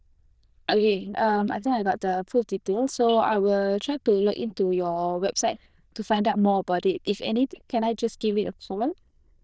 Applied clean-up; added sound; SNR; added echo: neural diffusion model UNIVERSE++.